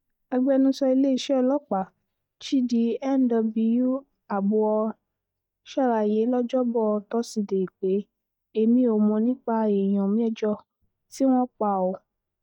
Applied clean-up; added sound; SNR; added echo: neural mask model DeepFilterNet 3.